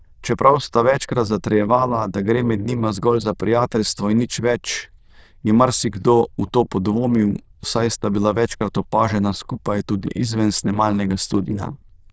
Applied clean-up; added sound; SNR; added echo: neural diffusion model UNIVERSE++.